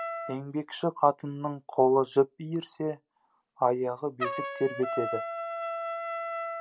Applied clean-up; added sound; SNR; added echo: none; Trumpet; 8 dB; none.